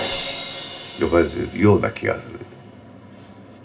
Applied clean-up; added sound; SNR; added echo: none; Crash cymbal; 13 dB; reverberation time 0.4 s.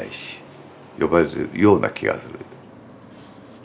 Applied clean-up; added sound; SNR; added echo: none; none; none; none.